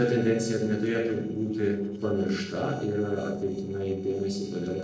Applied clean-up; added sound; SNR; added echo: neural separator model SepFormer DNS4.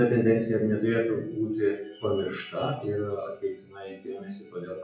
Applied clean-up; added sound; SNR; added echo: classical method WPE with log-MMSE.